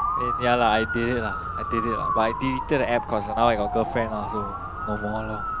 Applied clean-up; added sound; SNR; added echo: none; Motor vehicle (road) / Siren; 3 dB; none.